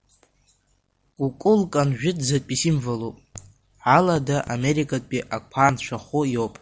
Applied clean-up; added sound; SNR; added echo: none; none; none; none.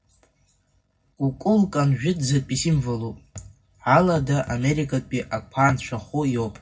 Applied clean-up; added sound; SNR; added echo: none; none; none; reverberation time 0.4 s.